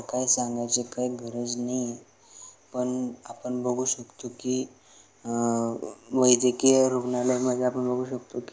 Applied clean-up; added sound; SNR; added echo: none; none; none; none.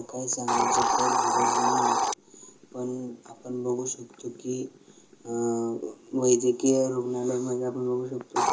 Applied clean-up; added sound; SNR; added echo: none; Hiss; 1 dB; reverberation time 0.2 s.